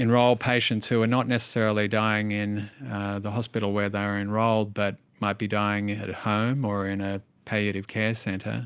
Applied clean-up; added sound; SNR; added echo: none; none; none; none.